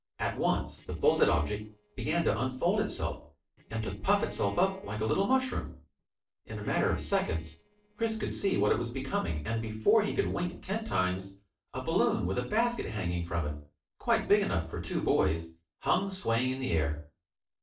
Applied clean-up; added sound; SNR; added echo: neural separator model SepFormer DNS4.